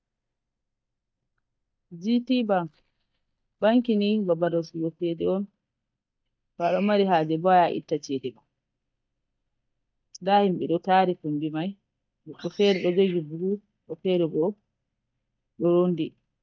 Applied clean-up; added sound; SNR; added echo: neural mask model DeepFilterNet 3.